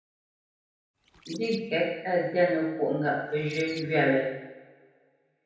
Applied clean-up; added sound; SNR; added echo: none; Bird; 18 dB; reverberation time 0.9 s.